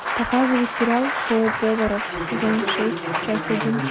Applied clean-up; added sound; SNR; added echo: none; Applause; 3 dB; none.